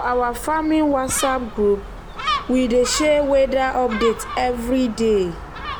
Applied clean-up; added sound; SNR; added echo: none; Gull, seagull; 10 dB; none.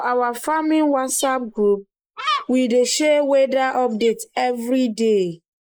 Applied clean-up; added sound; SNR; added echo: neural mask model Resemble Enhance denoiser.